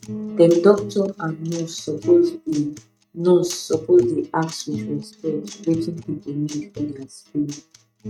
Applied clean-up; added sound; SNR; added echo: neural mask model RNNoise.